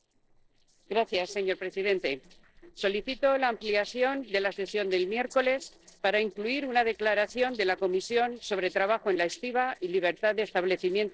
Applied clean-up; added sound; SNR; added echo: neural separator model SepFormer DNS4.